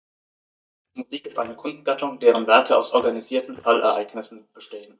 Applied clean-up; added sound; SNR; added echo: neural mask model DeepFilterNet 3.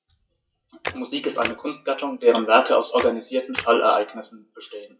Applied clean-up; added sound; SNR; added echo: classical method WPE with log-MMSE.